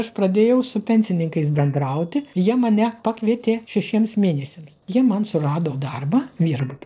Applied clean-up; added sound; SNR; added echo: neural separator model SepFormer DNS4.